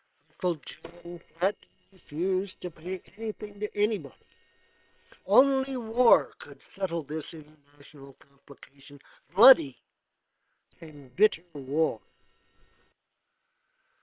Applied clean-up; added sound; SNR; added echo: neural separator model SepFormer WHAM!.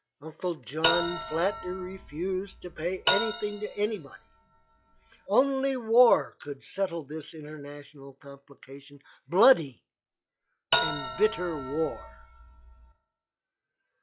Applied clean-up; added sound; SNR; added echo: classical method log-MMSE.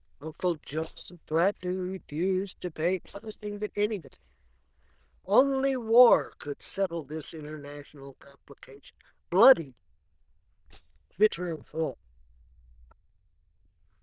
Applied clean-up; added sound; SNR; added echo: neural diffusion model UNIVERSE++.